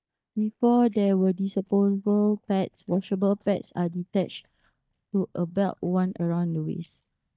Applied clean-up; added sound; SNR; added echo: neural mask model DeepFilterNet 3.